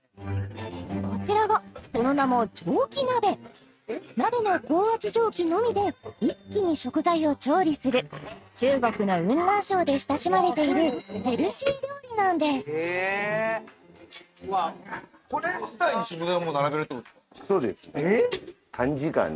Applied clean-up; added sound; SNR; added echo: neural mask model RNNoise.